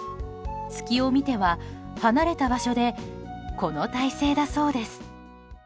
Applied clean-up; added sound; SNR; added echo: none; none; none; none.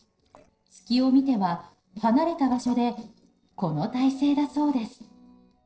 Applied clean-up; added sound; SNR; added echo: neural separator model SepFormer DNS4.